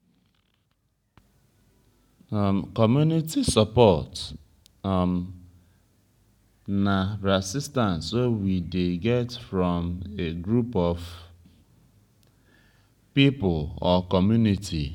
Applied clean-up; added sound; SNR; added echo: none; none; none; none.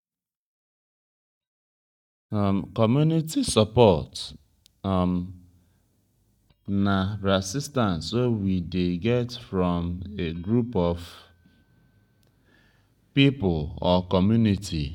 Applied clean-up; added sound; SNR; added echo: neural mask model DeepFilterNet 3.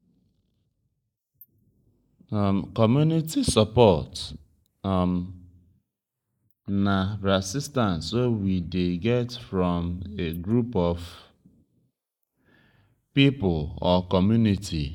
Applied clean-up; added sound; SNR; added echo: neural mask model Resemble Enhance denoiser.